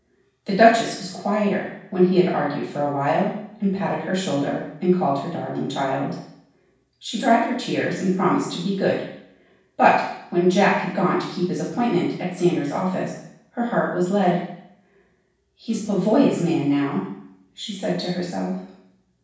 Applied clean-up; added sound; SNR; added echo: none; none; none; reverberation time 0.7 s.